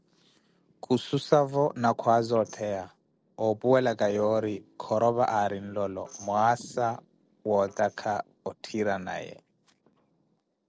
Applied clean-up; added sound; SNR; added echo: neural separator model SepFormer DNS4.